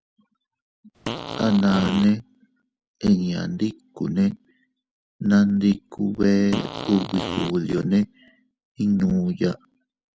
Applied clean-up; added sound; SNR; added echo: none; Fart; 8 dB; none.